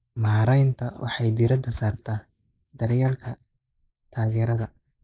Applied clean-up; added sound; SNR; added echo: neural mask model Resemble Enhance denoiser.